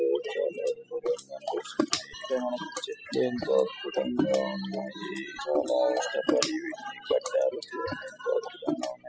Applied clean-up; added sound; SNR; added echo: classical method spectral subtraction.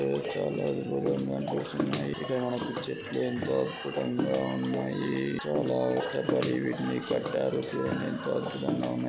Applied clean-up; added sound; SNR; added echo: none; Bathtub (filling or washing) / Water / Splash, splatter; 7 dB; none.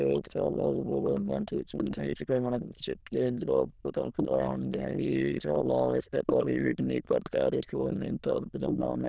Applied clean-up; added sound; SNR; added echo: neural diffusion model UNIVERSE++.